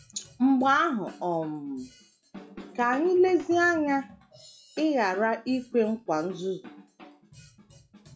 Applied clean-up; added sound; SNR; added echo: classical method log-MMSE.